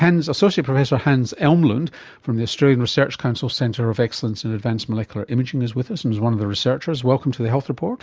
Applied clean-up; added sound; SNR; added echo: none; none; none; none.